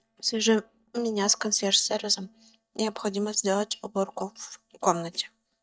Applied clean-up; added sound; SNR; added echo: neural mask model DeepFilterNet 3.